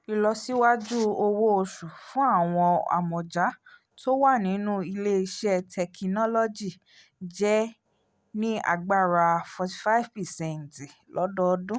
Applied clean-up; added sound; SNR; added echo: none; none; none; none.